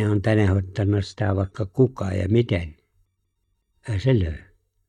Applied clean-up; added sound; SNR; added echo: neural mask model DeepFilterNet 3.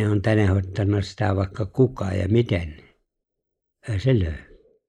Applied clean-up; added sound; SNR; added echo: neural mask model Resemble Enhance denoiser.